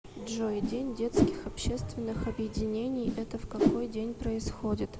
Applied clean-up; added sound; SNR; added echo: none; Whoosh, swoosh, swish; -1 dB; none.